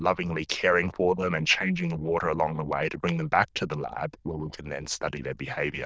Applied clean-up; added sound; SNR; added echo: neural diffusion model UNIVERSE++.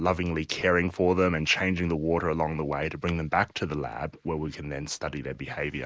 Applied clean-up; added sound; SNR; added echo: neural mask model Resemble Enhance denoiser.